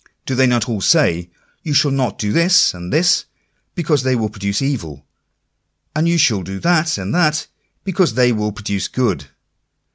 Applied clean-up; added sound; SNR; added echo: none; none; none; none.